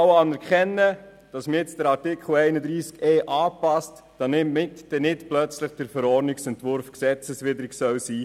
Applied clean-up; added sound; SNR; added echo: none; none; none; none.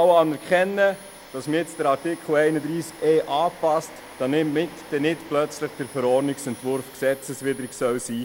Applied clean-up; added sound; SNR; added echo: none; Domestic sounds, home sounds; 20 dB; none.